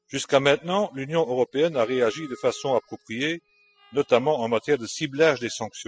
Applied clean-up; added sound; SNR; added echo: classical method spectral subtraction.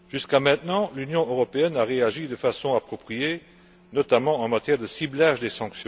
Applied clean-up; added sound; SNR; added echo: none; none; none; none.